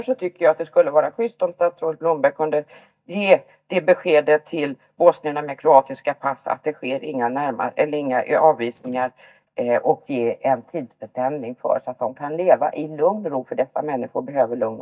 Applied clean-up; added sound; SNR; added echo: neural mask model DeepFilterNet 3.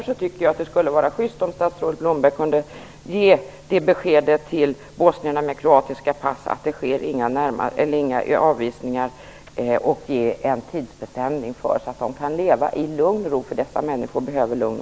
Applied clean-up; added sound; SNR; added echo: none; none; none; none.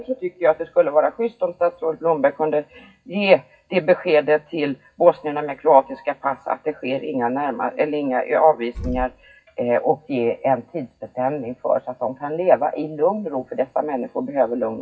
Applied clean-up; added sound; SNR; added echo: classical method WPE with log-MMSE.